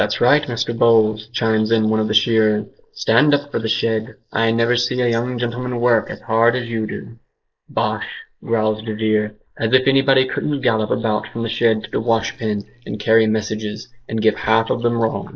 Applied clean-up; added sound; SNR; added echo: neural mask model Resemble Enhance denoiser.